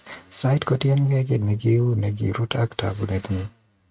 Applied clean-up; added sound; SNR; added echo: neural mask model RNNoise.